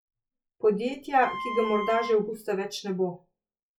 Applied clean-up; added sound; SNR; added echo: classical method log-MMSE.